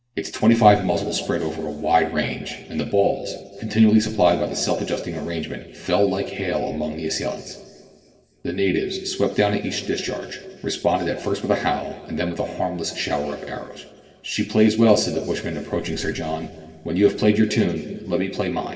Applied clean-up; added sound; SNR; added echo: none; none; none; reverberation time 2.2 s.